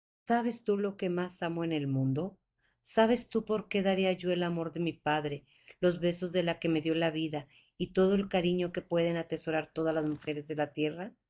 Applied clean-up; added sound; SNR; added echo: neural mask model DeepFilterNet 3.